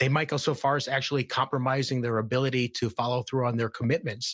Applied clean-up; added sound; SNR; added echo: none; none; none; none.